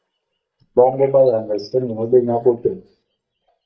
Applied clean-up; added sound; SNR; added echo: neural mask model DeepFilterNet 3.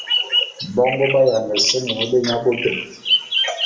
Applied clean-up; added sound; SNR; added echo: none; Bird vocalization, bird call, bird song; 3 dB; reverberation time 0.6 s.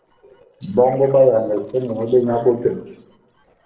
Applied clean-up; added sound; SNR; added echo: neural separator model SepFormer DNS4.